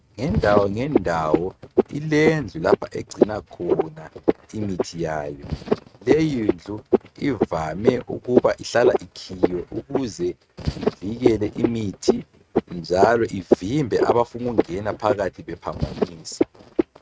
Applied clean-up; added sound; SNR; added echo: neural mask model RNNoise.